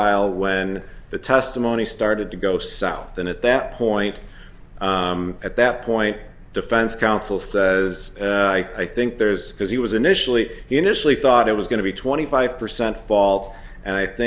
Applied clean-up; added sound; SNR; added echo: none; none; none; none.